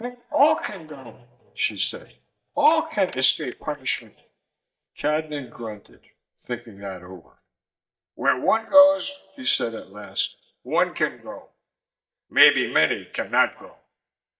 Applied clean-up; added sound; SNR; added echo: neural mask model DeepFilterNet 3.